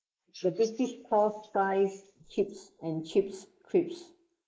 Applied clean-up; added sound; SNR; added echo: neural mask model Resemble Enhance denoiser.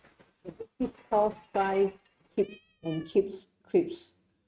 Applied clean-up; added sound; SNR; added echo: neural mask model RNNoise.